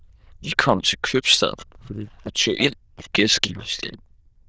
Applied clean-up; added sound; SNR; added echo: neural diffusion model UNIVERSE++.